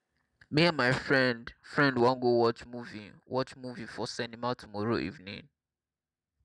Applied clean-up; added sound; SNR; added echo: none; none; none; none.